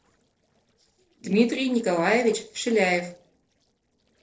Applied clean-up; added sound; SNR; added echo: neural separator model SepFormer DNS4.